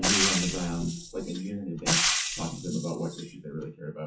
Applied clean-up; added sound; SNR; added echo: classical method WPE with log-MMSE.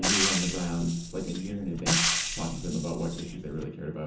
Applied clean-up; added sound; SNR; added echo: none; Frying (food); -1 dB; reverberation time 0.6 s.